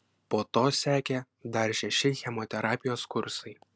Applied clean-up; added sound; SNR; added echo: none; none; none; none.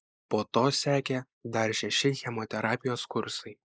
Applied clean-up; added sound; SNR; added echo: neural mask model Resemble Enhance denoiser.